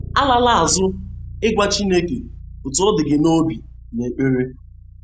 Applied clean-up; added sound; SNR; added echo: none; Bass guitar; 14 dB; none.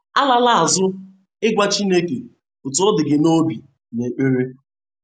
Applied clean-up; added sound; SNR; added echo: none; none; none; none.